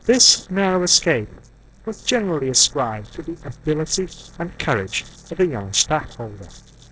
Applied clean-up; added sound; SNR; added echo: neural separator model SepFormer DNS4.